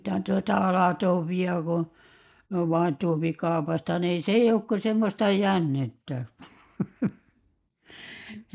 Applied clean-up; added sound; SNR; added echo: neural mask model Resemble Enhance denoiser.